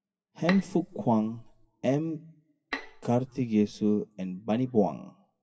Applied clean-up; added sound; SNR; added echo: classical method WPE with log-MMSE.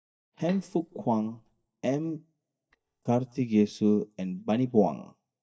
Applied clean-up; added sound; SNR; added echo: neural mask model DeepFilterNet 3.